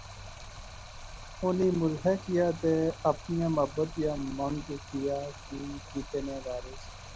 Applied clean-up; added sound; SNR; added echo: none; Stream; 13 dB; none.